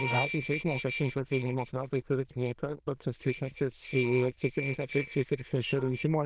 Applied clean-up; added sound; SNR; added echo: neural diffusion model UNIVERSE++.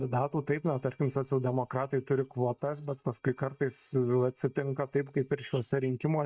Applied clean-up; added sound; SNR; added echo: neural mask model DeepFilterNet 3.